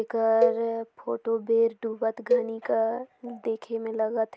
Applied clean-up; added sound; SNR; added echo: none; Cowbell; 4 dB; none.